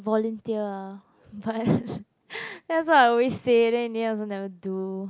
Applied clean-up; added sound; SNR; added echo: none; none; none; none.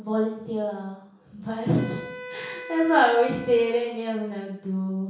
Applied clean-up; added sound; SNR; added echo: none; Wind instrument, woodwind instrument; 15 dB; reverberation time 0.6 s.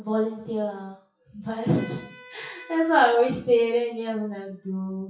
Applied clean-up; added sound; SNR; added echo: classical method WPE with log-MMSE.